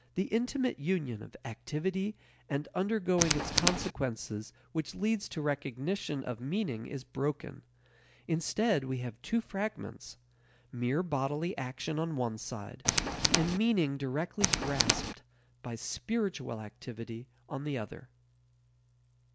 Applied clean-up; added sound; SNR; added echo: none; Tools; -4 dB; none.